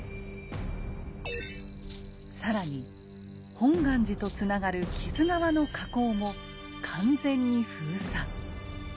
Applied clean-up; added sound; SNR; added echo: none; Cutlery, silverware; 17 dB; none.